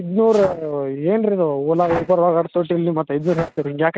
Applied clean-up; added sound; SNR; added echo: neural mask model RNNoise.